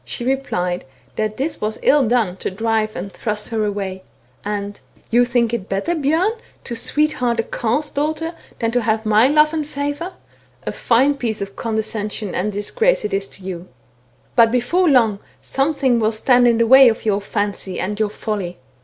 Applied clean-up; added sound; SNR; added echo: none; none; none; none.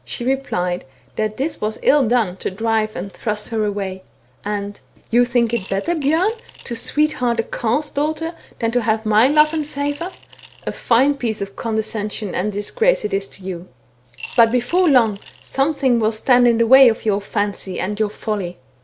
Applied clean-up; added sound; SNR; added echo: none; Coin (dropping) / Glass; 20 dB; none.